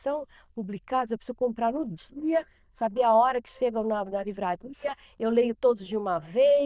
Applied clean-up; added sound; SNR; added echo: neural diffusion model UNIVERSE++.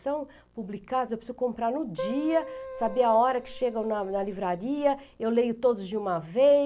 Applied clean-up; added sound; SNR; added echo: none; Keyboard (musical); 13 dB; none.